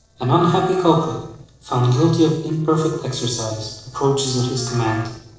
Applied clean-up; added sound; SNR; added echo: neural separator model SepFormer DNS4.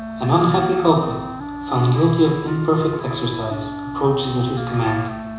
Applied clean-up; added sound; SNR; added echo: none; Wind instrument, woodwind instrument; 11 dB; reverberation time 1.0 s.